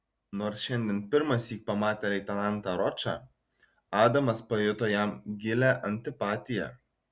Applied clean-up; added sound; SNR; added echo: none; none; none; none.